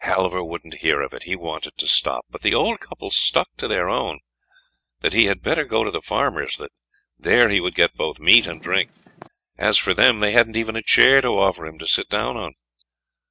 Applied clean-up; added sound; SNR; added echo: neural mask model RNNoise.